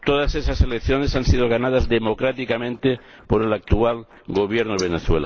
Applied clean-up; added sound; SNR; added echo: neural mask model Resemble Enhance denoiser.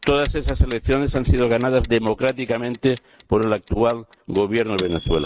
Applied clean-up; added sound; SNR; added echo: neural mask model RNNoise.